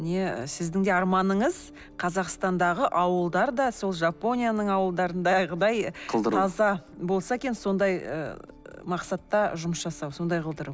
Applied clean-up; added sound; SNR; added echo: none; none; none; none.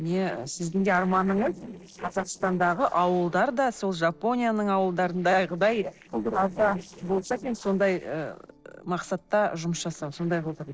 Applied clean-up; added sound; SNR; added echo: neural separator model SepFormer DNS4.